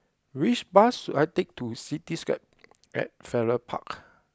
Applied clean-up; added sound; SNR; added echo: none; none; none; none.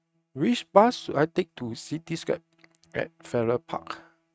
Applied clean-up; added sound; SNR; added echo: neural mask model RNNoise.